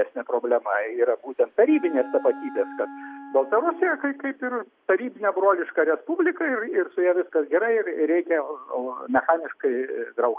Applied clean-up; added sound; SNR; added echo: none; Wind instrument, woodwind instrument; 16 dB; none.